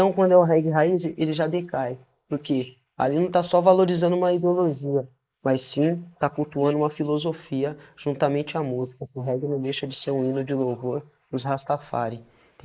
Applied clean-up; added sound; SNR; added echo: neural mask model Resemble Enhance denoiser.